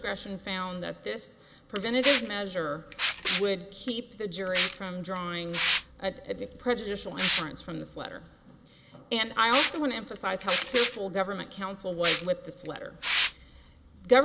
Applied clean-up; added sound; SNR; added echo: none; Liquid; 0 dB; none.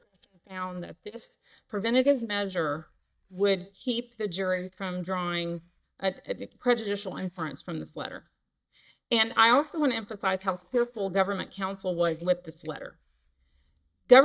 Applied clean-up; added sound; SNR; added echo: neural mask model DeepFilterNet 3.